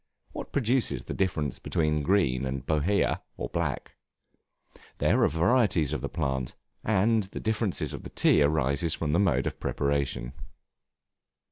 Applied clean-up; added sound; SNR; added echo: none; none; none; none.